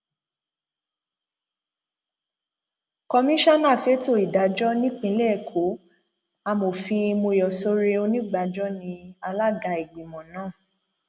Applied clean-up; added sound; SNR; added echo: none; none; none; none.